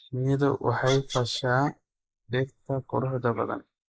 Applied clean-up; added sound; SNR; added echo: neural mask model Resemble Enhance denoiser.